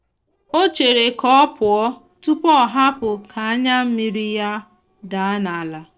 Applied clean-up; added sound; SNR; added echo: neural separator model SepFormer DNS4.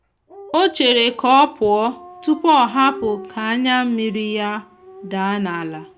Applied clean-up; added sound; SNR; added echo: none; Dog; 20 dB; none.